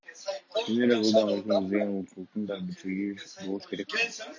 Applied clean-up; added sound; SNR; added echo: none; none; none; none.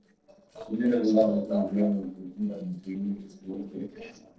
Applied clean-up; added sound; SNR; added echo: neural separator model SepFormer DNS4.